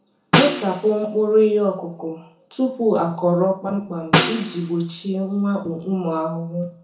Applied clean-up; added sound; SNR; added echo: none; Snare drum; 2 dB; reverberation time 0.5 s.